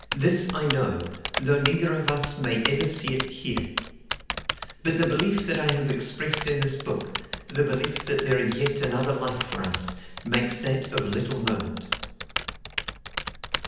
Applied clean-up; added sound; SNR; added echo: none; Typing; 7 dB; reverberation time 0.9 s.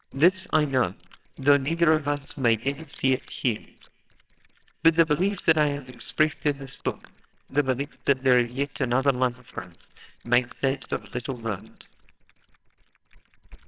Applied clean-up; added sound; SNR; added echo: neural separator model SepFormer WHAMR!.